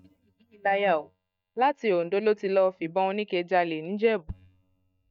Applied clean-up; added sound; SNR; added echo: neural mask model DeepFilterNet 3.